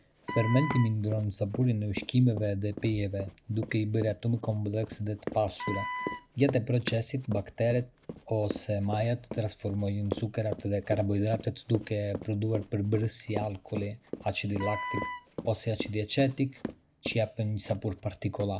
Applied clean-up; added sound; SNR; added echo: none; Wind instrument, woodwind instrument + Run; 10 dB; none.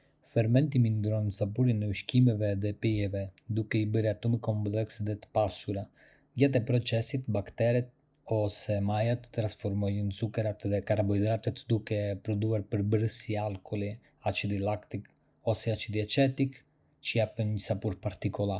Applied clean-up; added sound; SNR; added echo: none; none; none; none.